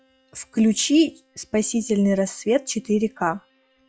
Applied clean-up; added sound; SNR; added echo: classical method log-MMSE.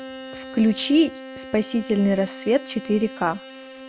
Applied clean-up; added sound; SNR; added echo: none; Bowed string instrument; 15 dB; none.